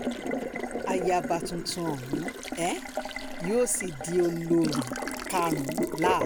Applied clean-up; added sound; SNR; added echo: none; Water tap, faucet; 3 dB; none.